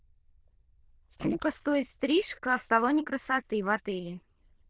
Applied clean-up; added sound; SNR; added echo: neural diffusion model UNIVERSE++.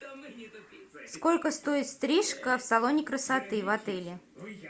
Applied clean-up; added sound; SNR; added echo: none; none; none; none.